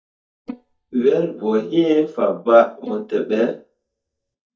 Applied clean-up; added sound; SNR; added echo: neural mask model DeepFilterNet 3.